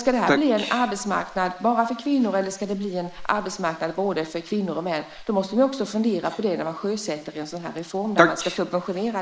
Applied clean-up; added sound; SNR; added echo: neural mask model Resemble Enhance denoiser.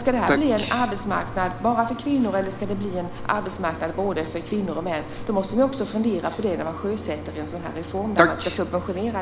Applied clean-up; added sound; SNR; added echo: none; Mechanisms; 11 dB; none.